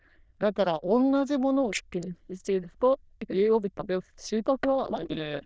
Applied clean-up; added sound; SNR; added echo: neural diffusion model UNIVERSE++.